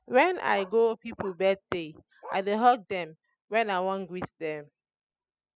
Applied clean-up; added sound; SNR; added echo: classical method spectral subtraction.